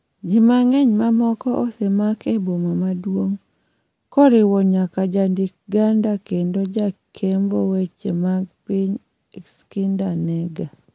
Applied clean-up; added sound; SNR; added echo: none; none; none; none.